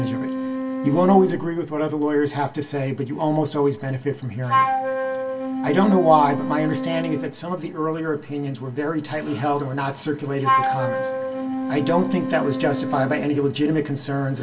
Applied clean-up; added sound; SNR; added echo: none; Wind instrument, woodwind instrument; 5 dB; reverberation time 0.1 s.